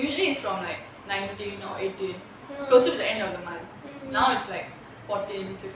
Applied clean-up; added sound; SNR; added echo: none; none; none; none.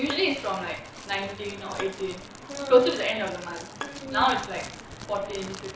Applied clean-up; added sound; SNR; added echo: none; Bowed string instrument + Crackle; 15 dB; none.